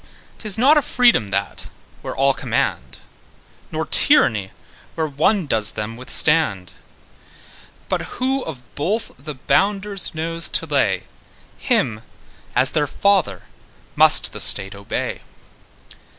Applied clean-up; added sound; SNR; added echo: none; none; none; none.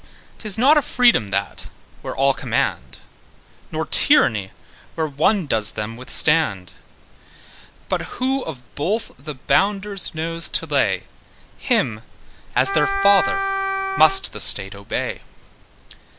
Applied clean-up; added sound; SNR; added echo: none; Wind instrument, woodwind instrument; 1 dB; none.